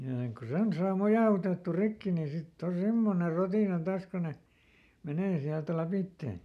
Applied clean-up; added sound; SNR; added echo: none; none; none; none.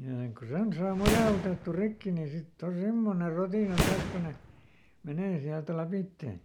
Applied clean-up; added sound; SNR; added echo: none; Fireworks; 4 dB; none.